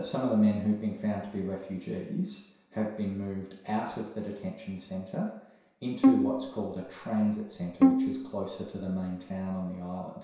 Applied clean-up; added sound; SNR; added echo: none; Bowed string instrument; -4 dB; reverberation time 0.7 s.